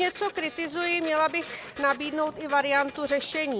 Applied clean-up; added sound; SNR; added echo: none; Printer; 16 dB; none.